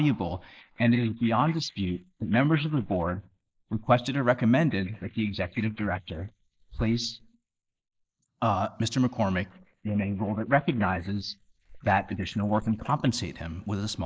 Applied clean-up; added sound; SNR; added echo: neural mask model Resemble Enhance denoiser.